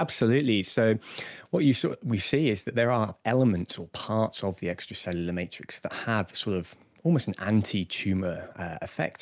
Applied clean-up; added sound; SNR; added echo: none; none; none; none.